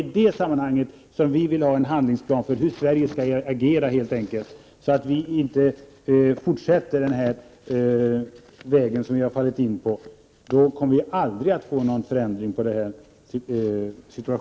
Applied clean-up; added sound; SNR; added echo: none; none; none; none.